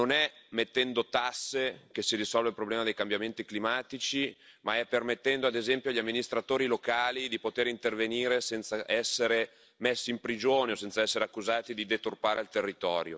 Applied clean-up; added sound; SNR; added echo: none; none; none; none.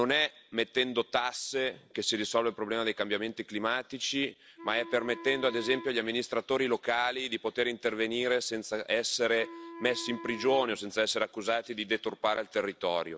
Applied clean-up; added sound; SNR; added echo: none; Wind instrument, woodwind instrument; 15 dB; none.